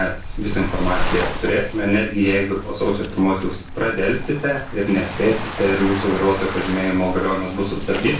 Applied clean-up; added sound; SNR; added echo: none; Waves, surf; 6 dB; reverberation time 0.3 s.